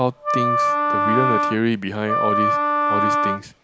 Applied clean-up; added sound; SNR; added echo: none; Wind instrument, woodwind instrument; -4 dB; none.